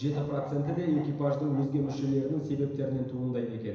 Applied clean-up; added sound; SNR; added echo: none; Bark; 19 dB; reverberation time 1.0 s.